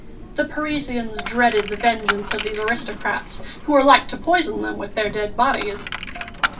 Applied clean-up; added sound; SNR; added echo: none; Coin (dropping); 8 dB; reverberation time 0.2 s.